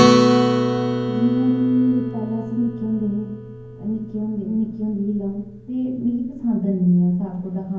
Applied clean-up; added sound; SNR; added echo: none; Acoustic guitar; 1 dB; reverberation time 0.9 s.